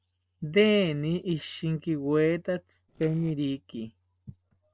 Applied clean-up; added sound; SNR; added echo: neural separator model SepFormer DNS4.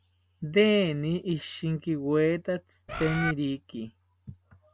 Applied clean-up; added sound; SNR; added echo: none; Bird; 3 dB; none.